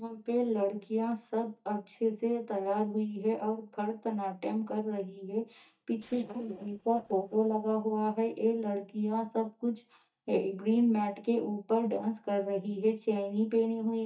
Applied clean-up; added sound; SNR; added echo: neural mask model DeepFilterNet 3.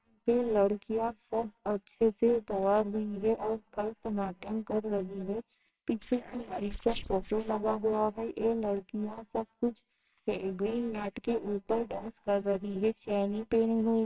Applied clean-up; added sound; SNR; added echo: neural separator model SepFormer WHAMR!.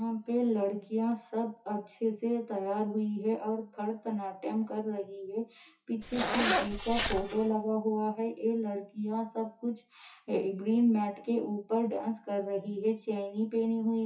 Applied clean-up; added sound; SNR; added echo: classical method WPE with log-MMSE.